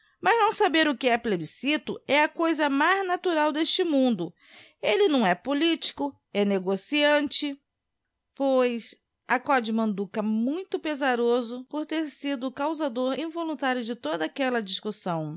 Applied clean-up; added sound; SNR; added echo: none; none; none; none.